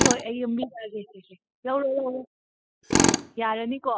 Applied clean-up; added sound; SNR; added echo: classical method spectral subtraction.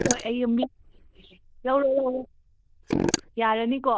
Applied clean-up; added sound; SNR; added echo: neural diffusion model UNIVERSE++.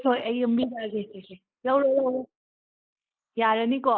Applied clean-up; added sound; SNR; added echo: neural mask model Resemble Enhance denoiser.